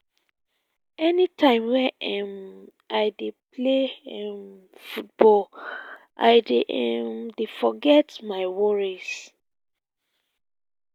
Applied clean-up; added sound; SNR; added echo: none; none; none; none.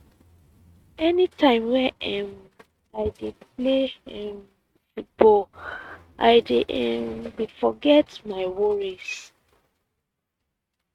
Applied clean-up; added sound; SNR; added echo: neural mask model RNNoise.